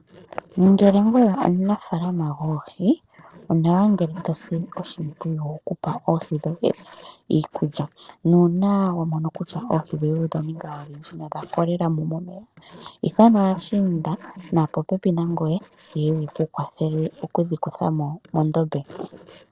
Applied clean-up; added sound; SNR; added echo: neural separator model SepFormer DNS4.